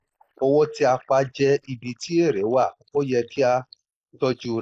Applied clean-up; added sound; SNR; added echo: neural mask model Resemble Enhance denoiser.